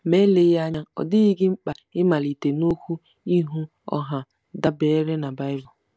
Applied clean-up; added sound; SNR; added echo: none; none; none; none.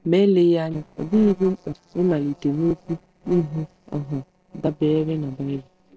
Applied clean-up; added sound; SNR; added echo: neural separator model SepFormer DNS4.